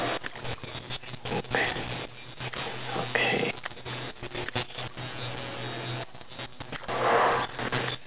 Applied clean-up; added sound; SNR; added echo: none; Splash, splatter; 18 dB; none.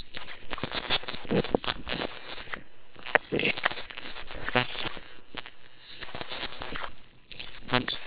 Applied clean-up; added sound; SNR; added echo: neural separator model SepFormer WHAM!.